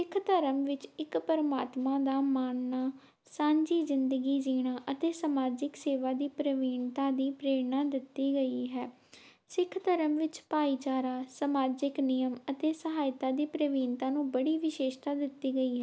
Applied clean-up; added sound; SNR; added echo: none; none; none; none.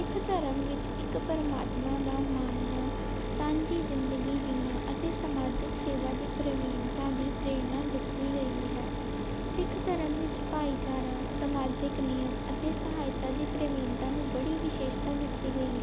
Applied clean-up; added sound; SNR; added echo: none; Mechanisms; -1 dB; none.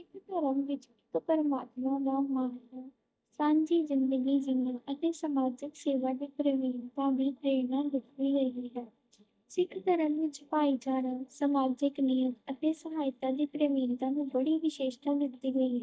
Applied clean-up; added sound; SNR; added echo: neural mask model DeepFilterNet 3.